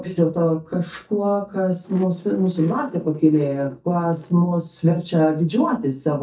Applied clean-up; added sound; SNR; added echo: neural mask model DeepFilterNet 3.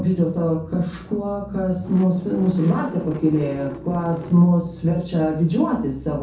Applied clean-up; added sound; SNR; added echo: none; Engine starting / Car; 16 dB; reverberation time 0.6 s.